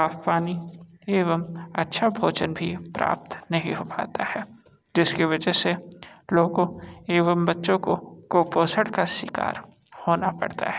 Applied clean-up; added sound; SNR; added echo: none; none; none; none.